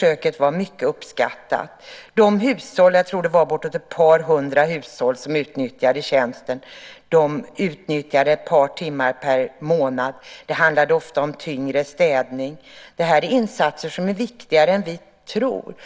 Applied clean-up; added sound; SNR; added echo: none; none; none; none.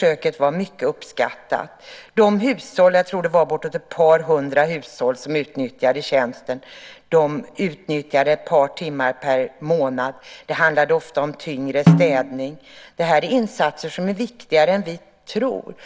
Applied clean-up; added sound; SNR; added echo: none; Snare drum; 0 dB; none.